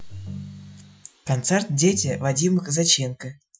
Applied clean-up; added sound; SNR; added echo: classical method Wiener filter.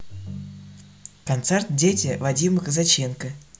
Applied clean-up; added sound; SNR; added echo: none; Ringtone; 16 dB; none.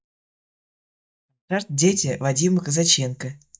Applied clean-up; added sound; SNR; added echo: neural mask model DeepFilterNet 3.